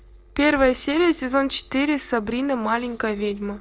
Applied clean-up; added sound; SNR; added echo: neural separator model SepFormer DNS4.